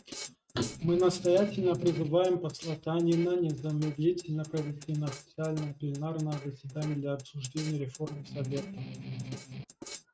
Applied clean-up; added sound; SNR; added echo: neural mask model RNNoise.